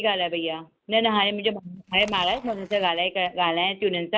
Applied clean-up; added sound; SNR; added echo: neural mask model RNNoise.